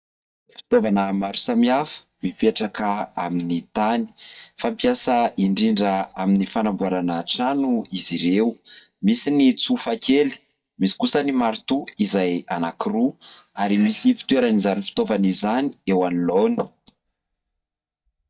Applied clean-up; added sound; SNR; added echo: neural mask model DeepFilterNet 3.